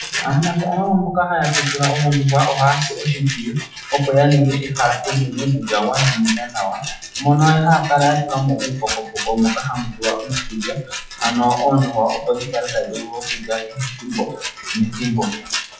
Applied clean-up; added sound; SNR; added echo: classical method WPE with log-MMSE.